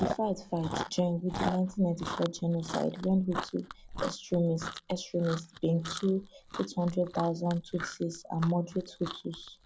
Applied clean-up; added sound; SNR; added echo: none; Chewing, mastication; 9 dB; none.